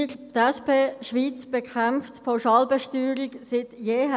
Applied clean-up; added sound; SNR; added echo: none; none; none; none.